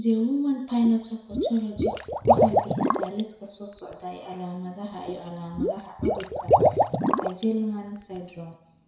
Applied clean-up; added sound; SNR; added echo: none; Liquid; -3 dB; reverberation time 0.8 s.